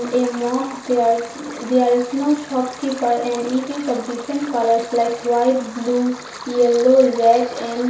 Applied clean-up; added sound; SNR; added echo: none; Stream; 17 dB; reverberation time 0.6 s.